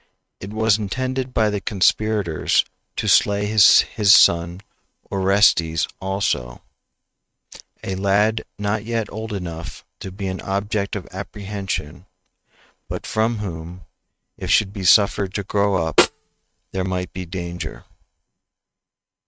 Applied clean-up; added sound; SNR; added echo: neural mask model RNNoise.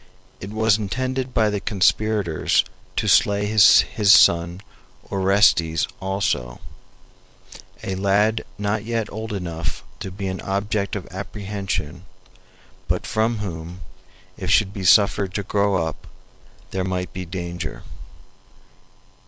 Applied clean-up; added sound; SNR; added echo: none; none; none; none.